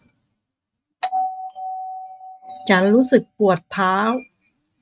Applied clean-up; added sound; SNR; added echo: neural mask model RNNoise.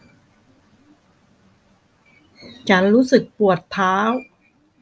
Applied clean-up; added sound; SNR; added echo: none; none; none; none.